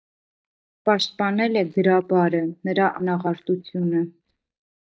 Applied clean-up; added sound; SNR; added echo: neural mask model DeepFilterNet 3.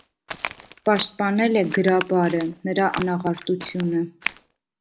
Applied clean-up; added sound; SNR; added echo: none; Crack; 12 dB; none.